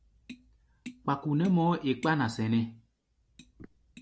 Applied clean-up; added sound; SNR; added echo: none; Tap; 20 dB; none.